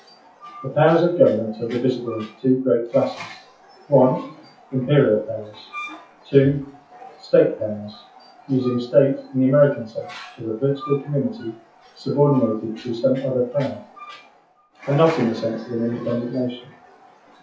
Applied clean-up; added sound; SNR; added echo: classical method WPE with log-MMSE.